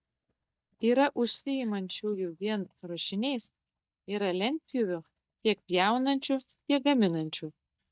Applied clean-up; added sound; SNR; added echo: neural mask model DeepFilterNet 3.